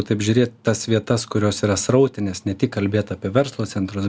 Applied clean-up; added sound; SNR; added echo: none; none; none; none.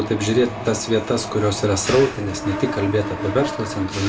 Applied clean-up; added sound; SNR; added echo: none; Mechanisms; 8 dB; reverberation time 1.9 s.